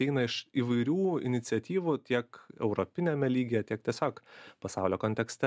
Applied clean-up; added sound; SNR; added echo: none; none; none; none.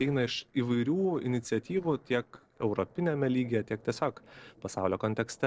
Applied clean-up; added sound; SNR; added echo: neural separator model SepFormer DNS4.